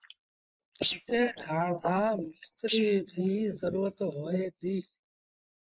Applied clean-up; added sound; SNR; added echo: neural mask model Resemble Enhance denoiser.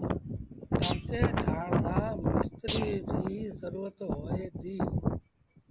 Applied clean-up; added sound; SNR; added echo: none; Thump, thud; 13 dB; none.